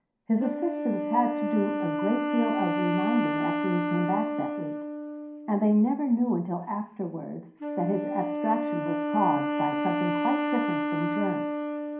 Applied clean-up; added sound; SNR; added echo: none; Wind instrument, woodwind instrument; 1 dB; reverberation time 0.5 s.